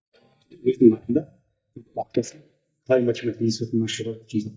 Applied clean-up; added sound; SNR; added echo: neural mask model DeepFilterNet 3.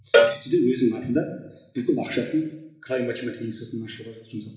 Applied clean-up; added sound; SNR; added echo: none; Cowbell; -2 dB; reverberation time 0.8 s.